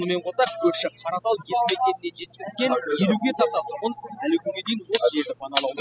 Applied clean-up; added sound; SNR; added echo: classical method spectral subtraction.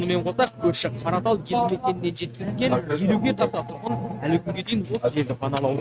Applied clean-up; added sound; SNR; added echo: neural mask model RNNoise.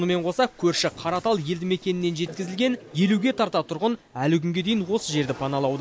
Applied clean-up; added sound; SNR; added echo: none; none; none; none.